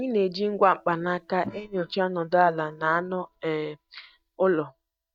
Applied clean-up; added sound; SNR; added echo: neural mask model DeepFilterNet 3.